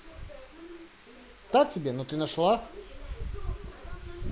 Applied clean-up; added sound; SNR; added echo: none; none; none; none.